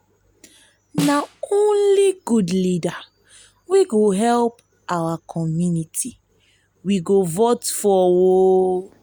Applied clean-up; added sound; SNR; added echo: none; Snare drum; 12 dB; none.